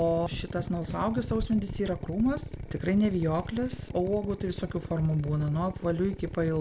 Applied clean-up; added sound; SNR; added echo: none; Drill; 10 dB; none.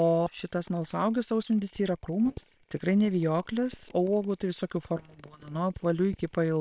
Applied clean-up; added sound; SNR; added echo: neural separator model SepFormer WHAM!.